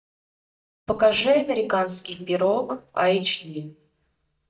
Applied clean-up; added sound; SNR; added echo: neural mask model DeepFilterNet 3.